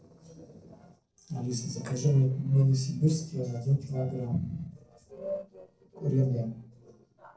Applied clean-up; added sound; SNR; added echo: neural separator model SepFormer DNS4.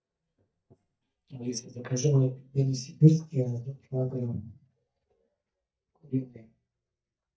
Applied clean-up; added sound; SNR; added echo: neural mask model DeepFilterNet 3.